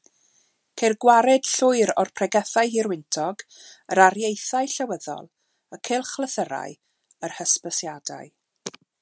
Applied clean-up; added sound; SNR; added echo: none; none; none; none.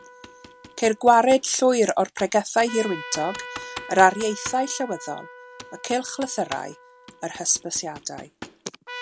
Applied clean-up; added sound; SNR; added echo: none; Trumpet + Computer keyboard; 16 dB; none.